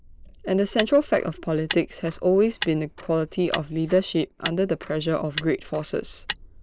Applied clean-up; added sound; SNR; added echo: neural mask model Resemble Enhance denoiser.